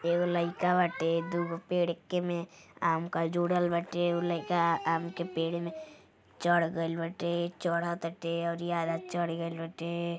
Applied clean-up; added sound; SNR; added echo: none; none; none; none.